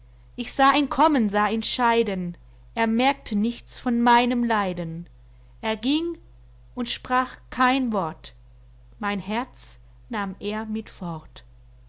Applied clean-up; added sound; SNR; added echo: none; none; none; none.